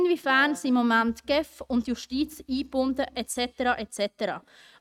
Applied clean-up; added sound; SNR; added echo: neural mask model RNNoise.